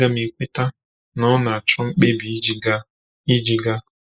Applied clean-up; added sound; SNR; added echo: neural mask model Resemble Enhance denoiser.